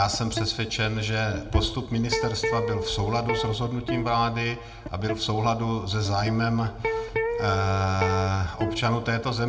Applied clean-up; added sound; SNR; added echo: none; Electric guitar; 6 dB; reverberation time 0.5 s.